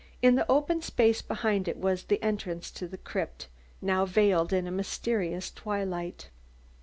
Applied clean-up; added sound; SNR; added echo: none; none; none; none.